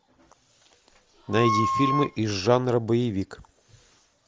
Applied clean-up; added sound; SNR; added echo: none; Wind instrument, woodwind instrument; 1 dB; none.